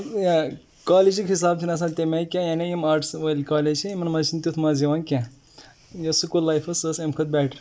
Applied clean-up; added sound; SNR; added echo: none; none; none; none.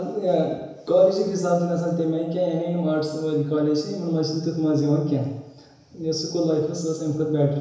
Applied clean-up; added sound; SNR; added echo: none; none; none; reverberation time 1.0 s.